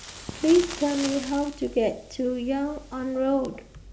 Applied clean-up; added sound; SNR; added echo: none; Fire; 15 dB; none.